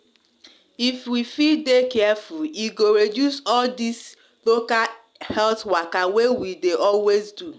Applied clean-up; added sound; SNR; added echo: none; none; none; none.